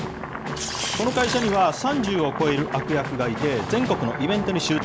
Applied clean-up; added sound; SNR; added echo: none; Boiling; 11 dB; none.